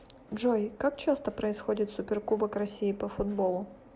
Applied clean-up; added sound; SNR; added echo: none; none; none; none.